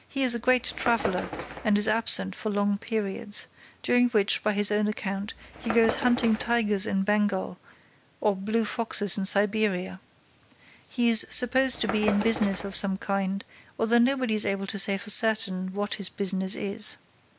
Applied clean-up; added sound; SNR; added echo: none; Bird; 10 dB; none.